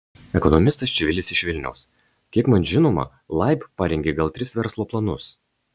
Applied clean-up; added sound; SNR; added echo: none; none; none; none.